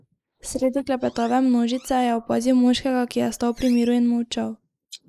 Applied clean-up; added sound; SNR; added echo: neural mask model Resemble Enhance denoiser.